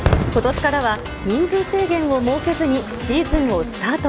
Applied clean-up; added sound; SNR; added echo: none; Fireworks; 6 dB; none.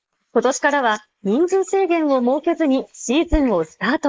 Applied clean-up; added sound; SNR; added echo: neural mask model Resemble Enhance denoiser.